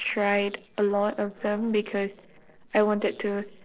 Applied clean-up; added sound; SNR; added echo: neural separator model SepFormer DNS4.